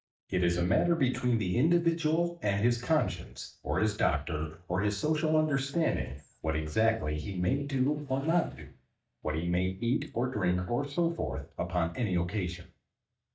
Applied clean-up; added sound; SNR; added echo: neural mask model DeepFilterNet 3.